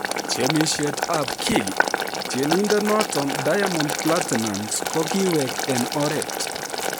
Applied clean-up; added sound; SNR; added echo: none; Boiling; 2 dB; none.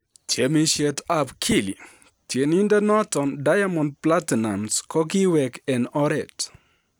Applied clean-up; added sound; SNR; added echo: none; none; none; none.